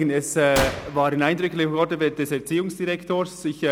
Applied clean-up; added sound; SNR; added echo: none; Gunshot, gunfire; 11 dB; none.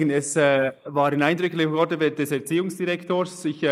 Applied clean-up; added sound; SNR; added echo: neural mask model Resemble Enhance denoiser.